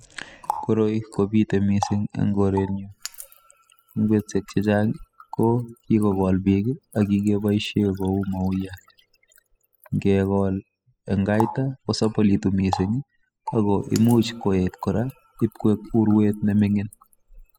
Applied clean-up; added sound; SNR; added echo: classical method spectral subtraction.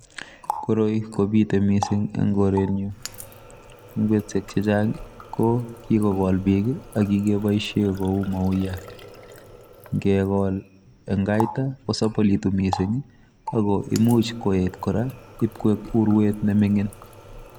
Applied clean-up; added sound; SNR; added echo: none; Water tap, faucet; 16 dB; none.